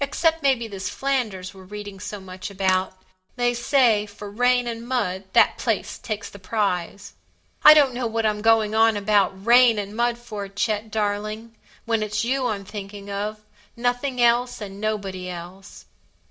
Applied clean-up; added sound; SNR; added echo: neural separator model SepFormer DNS4.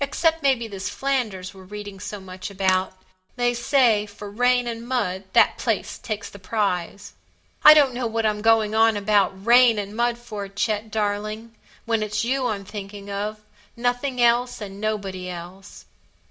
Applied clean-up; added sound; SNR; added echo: none; Shatter; 14 dB; reverberation time 0.3 s.